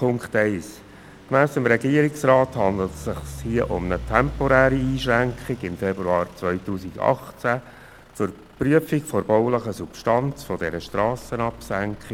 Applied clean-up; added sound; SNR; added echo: none; Idling / Truck; 16 dB; none.